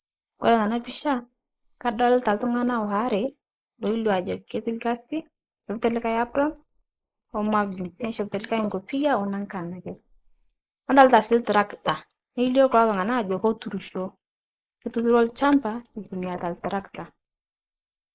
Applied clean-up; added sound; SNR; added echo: neural mask model Resemble Enhance denoiser.